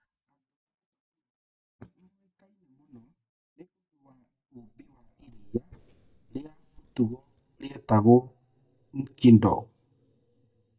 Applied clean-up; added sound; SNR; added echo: neural mask model DeepFilterNet 3.